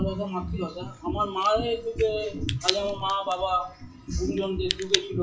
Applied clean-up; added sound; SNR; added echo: classical method WPE with log-MMSE.